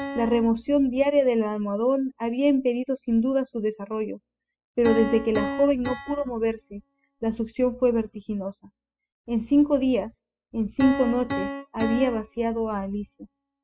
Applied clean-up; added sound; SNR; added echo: classical method spectral subtraction.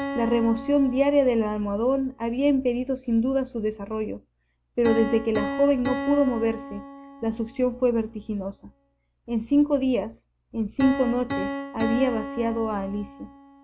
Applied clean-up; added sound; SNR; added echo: none; Piano; 10 dB; none.